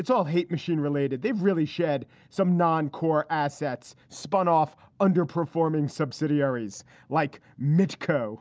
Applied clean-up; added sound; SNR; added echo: none; none; none; none.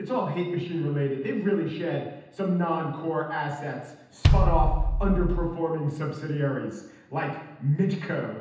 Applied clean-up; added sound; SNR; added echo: none; Bass drum; -5 dB; reverberation time 0.9 s.